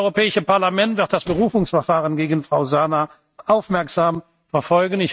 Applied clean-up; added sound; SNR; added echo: neural mask model RNNoise.